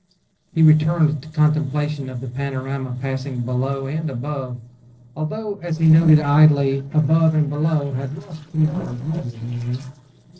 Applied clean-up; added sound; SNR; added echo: neural separator model SepFormer DNS4.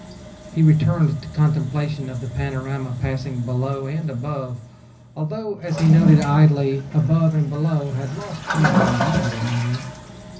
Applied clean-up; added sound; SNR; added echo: none; Toilet flush; 8 dB; reverberation time 0.4 s.